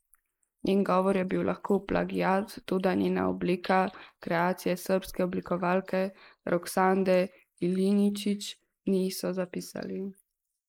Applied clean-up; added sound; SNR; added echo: neural mask model Resemble Enhance denoiser.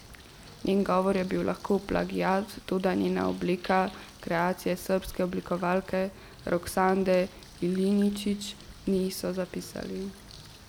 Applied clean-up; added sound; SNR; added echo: none; Bird; 20 dB; none.